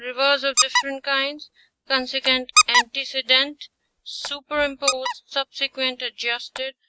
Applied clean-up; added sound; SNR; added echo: neural mask model RNNoise.